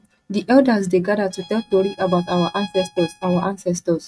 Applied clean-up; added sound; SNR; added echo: neural mask model RNNoise.